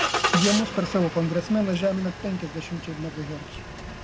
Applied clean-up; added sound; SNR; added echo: none; Engine starting; 4 dB; none.